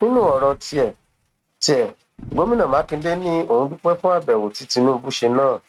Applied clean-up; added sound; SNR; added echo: neural mask model RNNoise.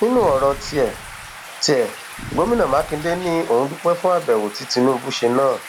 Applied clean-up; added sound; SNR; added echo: none; Stream + Boom; 15 dB; none.